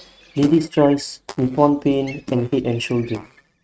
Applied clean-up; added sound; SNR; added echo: neural mask model RNNoise.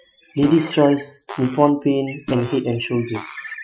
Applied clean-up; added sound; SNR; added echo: classical method Wiener filter.